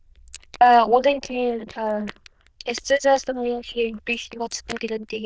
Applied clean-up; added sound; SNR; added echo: neural diffusion model UNIVERSE++.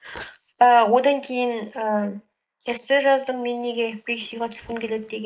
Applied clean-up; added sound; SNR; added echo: neural mask model Resemble Enhance denoiser.